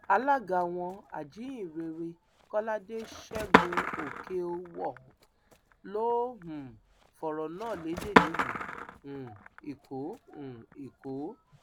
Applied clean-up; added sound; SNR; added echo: none; Skateboard; -1 dB; none.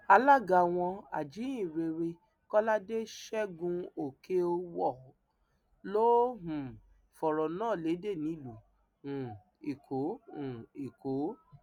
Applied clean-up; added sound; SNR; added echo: none; none; none; none.